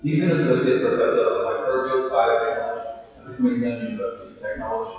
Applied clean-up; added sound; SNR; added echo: classical method WPE with log-MMSE.